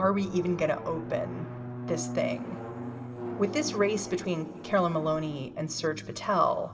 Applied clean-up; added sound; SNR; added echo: none; Drum; 9 dB; reverberation time 1.8 s.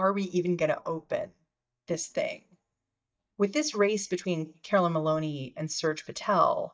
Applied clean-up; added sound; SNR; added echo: neural mask model DeepFilterNet 3.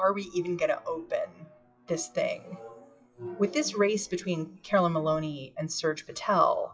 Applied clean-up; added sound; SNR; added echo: classical method WPE with log-MMSE.